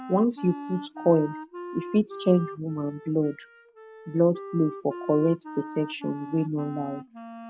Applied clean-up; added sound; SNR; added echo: none; Wind instrument, woodwind instrument; 13 dB; none.